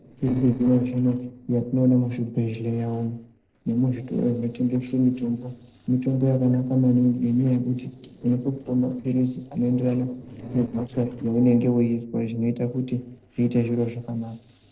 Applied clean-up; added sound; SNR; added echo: neural separator model SepFormer DNS4.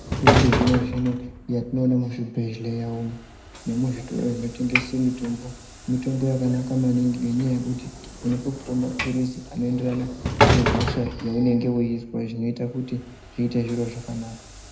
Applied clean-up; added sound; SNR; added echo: none; Sliding door / Train; 3 dB; reverberation time 0.7 s.